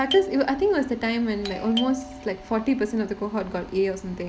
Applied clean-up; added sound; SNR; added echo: none; Doorbell; 14 dB; none.